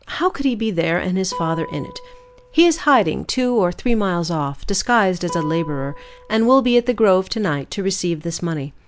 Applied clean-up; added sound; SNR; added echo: none; Guitar; 19 dB; none.